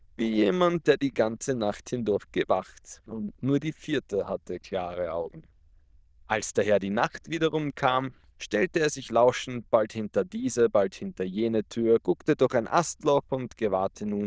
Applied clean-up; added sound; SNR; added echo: neural diffusion model UNIVERSE++.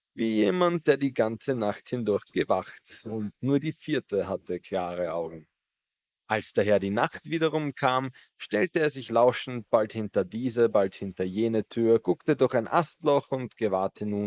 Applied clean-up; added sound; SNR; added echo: neural mask model Resemble Enhance denoiser.